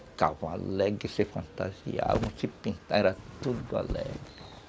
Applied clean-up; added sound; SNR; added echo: none; none; none; none.